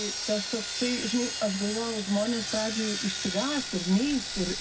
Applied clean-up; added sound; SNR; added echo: none; Sawing; 4 dB; reverberation time 0.4 s.